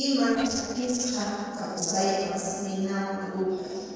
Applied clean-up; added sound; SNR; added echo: neural separator model SepFormer DNS4.